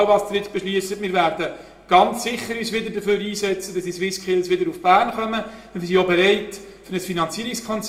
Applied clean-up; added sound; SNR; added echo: none; none; none; reverberation time 0.5 s.